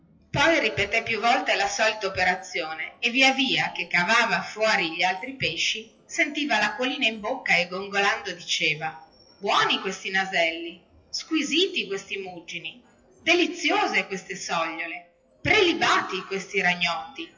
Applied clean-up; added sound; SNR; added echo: classical method WPE with log-MMSE.